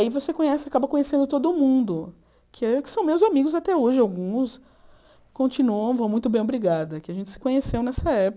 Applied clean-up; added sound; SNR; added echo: none; none; none; none.